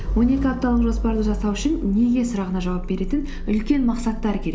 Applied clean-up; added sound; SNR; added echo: none; Idling / Engine starting / Motor vehicle (road); 5 dB; none.